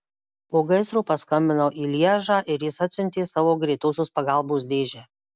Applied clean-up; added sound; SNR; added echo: none; none; none; none.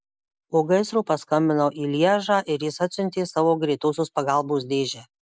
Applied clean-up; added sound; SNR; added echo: neural mask model Resemble Enhance denoiser.